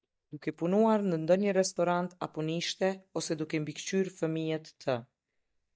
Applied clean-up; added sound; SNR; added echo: neural mask model DeepFilterNet 3.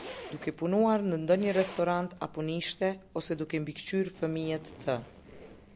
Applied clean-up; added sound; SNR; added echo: none; Zipper (clothing); 17 dB; none.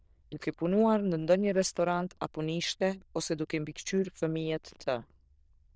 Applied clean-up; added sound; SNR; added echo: neural diffusion model UNIVERSE++.